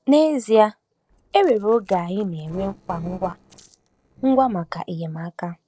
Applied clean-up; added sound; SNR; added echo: neural separator model SepFormer DNS4.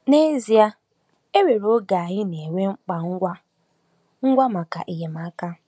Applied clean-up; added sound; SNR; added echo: none; none; none; none.